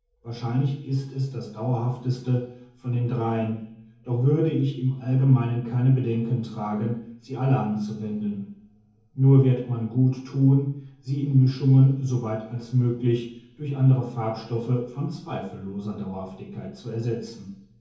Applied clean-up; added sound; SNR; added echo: none; none; none; reverberation time 0.7 s.